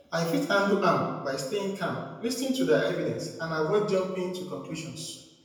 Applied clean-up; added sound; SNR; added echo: none; none; none; reverberation time 0.9 s.